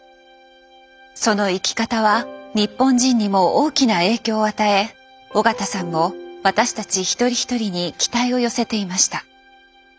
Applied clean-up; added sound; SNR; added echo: none; none; none; none.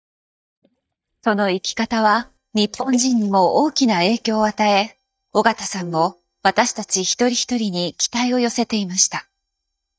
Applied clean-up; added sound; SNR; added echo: neural mask model DeepFilterNet 3.